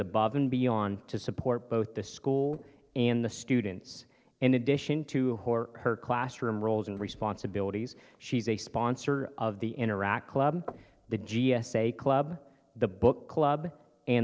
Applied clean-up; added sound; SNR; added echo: neural separator model SepFormer DNS4.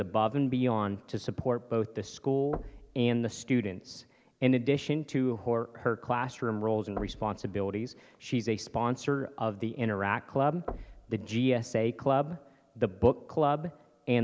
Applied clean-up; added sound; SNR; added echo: none; Knock / Wood; 17 dB; none.